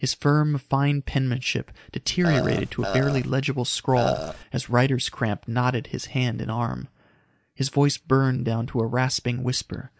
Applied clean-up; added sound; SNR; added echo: none; Burping, eructation; 5 dB; none.